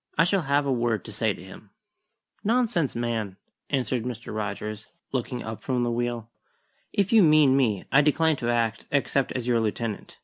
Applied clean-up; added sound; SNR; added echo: none; none; none; none.